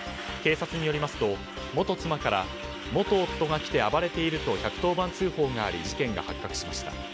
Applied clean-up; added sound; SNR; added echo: none; Truck; 13 dB; none.